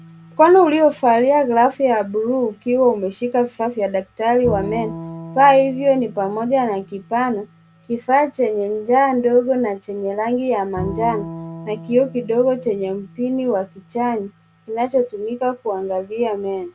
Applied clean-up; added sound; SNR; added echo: none; Bowed string instrument; 18 dB; none.